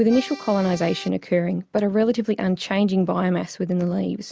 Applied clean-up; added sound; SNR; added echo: none; Accordion; 16 dB; none.